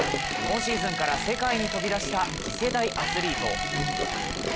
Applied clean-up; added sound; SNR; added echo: none; Sink (filling or washing) + Tools; 5 dB; none.